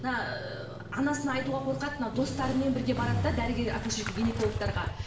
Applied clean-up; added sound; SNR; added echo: none; Motorcycle; 4 dB; reverberation time 0.5 s.